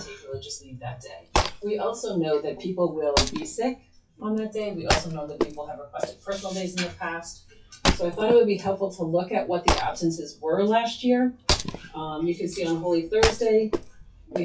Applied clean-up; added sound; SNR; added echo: classical method WPE with log-MMSE.